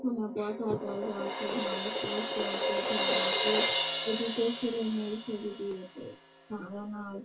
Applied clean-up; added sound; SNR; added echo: none; Crash cymbal; -2 dB; reverberation time 0.2 s.